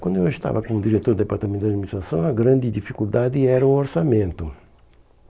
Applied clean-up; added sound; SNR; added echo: neural mask model Resemble Enhance denoiser.